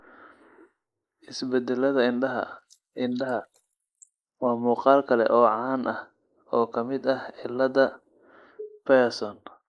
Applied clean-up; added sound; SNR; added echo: neural mask model Resemble Enhance denoiser.